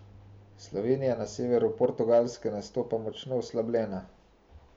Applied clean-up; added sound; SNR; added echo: none; none; none; none.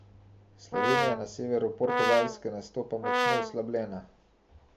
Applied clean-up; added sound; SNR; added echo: none; Brass instrument; -2 dB; none.